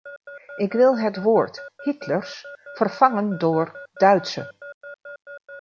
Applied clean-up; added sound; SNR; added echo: none; Alarm / Keyboard (musical); 18 dB; none.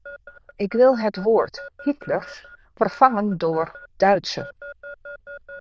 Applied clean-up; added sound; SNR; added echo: neural diffusion model UNIVERSE++.